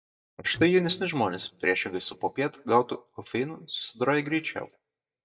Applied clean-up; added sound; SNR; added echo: neural mask model DeepFilterNet 3.